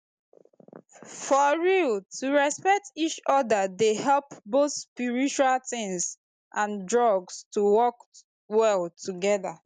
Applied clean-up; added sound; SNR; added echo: none; none; none; none.